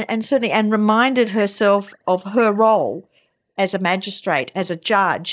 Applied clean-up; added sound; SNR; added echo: neural mask model DeepFilterNet 3.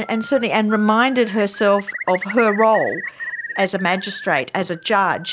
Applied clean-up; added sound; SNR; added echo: none; Bird; 12 dB; none.